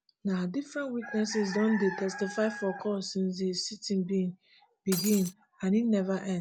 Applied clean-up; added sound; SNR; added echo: none; Shatter; 6 dB; none.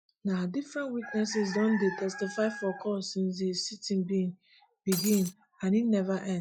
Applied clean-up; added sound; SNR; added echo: classical method log-MMSE.